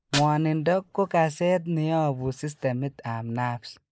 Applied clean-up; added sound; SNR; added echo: neural mask model Resemble Enhance denoiser.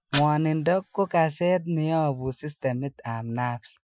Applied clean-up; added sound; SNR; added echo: classical method Wiener filter.